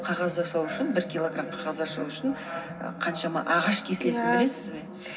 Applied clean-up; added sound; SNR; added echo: none; none; none; reverberation time 0.4 s.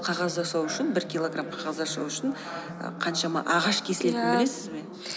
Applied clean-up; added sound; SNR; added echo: none; none; none; none.